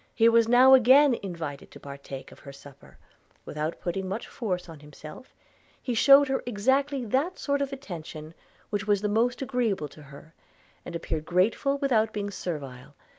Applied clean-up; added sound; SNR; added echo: none; none; none; none.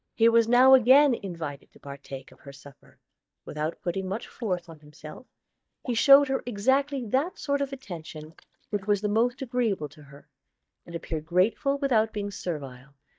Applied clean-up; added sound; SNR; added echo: neural mask model DeepFilterNet 3.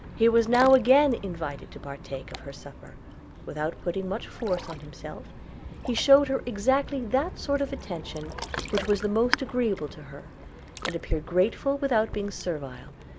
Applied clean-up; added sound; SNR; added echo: none; Ocean; 12 dB; none.